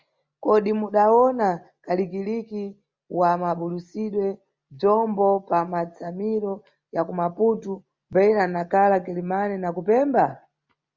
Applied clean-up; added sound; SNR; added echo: none; none; none; none.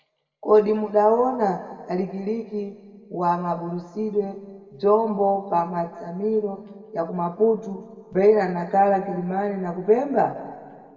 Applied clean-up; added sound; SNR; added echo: none; none; none; reverberation time 1.9 s.